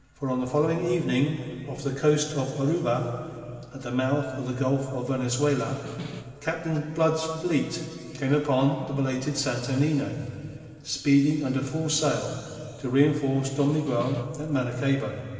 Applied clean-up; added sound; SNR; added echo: none; Snare drum; 16 dB; reverberation time 2.6 s.